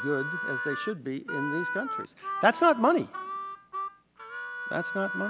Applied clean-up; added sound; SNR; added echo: none; Harmonica; 6 dB; none.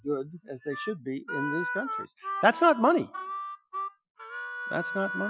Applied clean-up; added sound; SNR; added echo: classical method Wiener filter.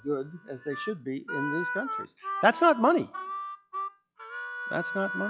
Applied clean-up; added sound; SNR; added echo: classical method log-MMSE.